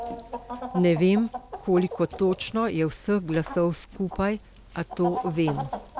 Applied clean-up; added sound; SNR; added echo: none; Chicken, rooster; 11 dB; none.